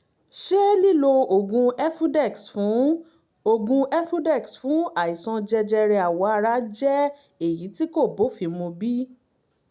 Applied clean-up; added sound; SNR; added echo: none; none; none; none.